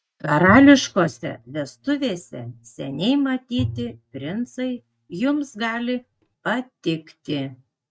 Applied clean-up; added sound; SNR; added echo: neural mask model RNNoise.